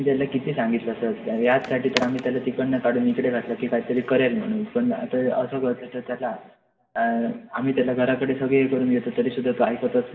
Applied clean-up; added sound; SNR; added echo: none; Skateboard; 15 dB; reverberation time 0.7 s.